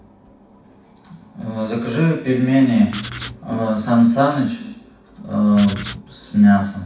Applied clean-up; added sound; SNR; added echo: none; Writing; 10 dB; reverberation time 0.6 s.